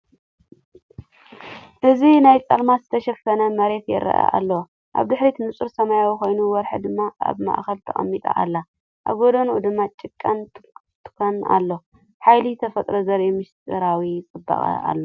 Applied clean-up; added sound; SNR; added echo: none; none; none; none.